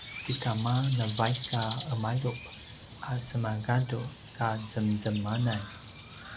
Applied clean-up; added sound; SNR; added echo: none; Crow; 2 dB; none.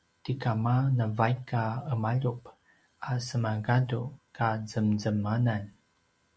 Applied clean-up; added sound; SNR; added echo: none; none; none; none.